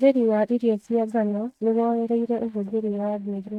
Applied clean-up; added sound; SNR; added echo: neural mask model DeepFilterNet 3.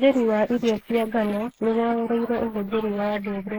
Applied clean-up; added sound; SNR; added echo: neural mask model Resemble Enhance denoiser.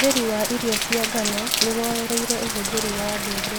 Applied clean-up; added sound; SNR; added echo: none; Rain; 0 dB; none.